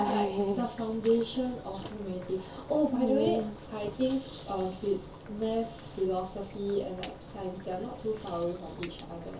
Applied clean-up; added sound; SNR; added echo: none; Rain; 19 dB; reverberation time 0.2 s.